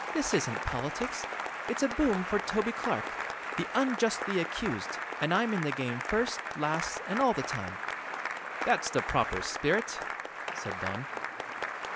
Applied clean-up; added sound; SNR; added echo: none; Applause / Cheering; 4 dB; none.